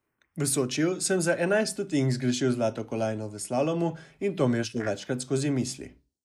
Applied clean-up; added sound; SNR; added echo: neural mask model Resemble Enhance denoiser.